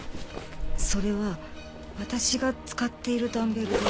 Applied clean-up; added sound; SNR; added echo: none; Zipper (clothing); 3 dB; none.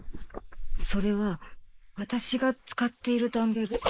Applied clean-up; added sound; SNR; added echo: neural mask model Resemble Enhance denoiser.